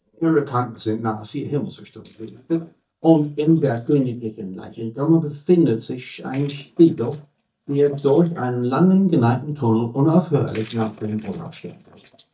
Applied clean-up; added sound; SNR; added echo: neural mask model DeepFilterNet 3.